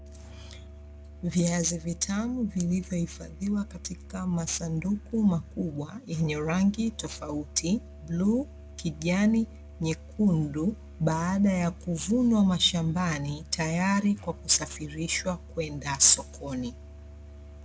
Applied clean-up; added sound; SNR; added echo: none; Musical instrument; 17 dB; none.